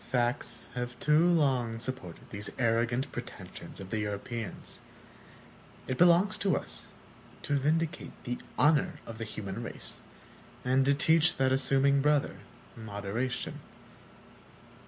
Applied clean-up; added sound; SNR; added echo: none; none; none; none.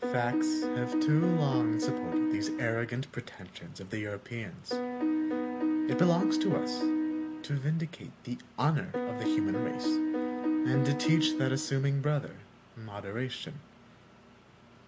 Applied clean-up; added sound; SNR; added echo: none; Piano; -3 dB; none.